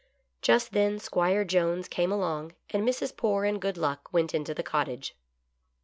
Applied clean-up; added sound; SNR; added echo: none; none; none; none.